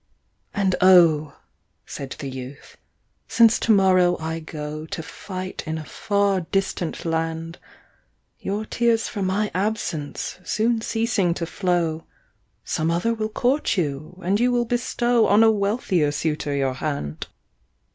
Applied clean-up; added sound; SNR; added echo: none; none; none; none.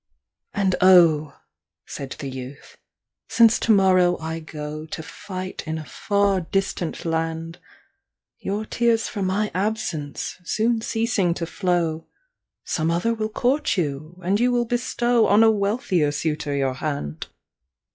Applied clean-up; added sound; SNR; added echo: classical method log-MMSE.